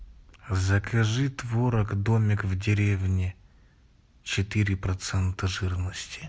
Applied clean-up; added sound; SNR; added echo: none; none; none; none.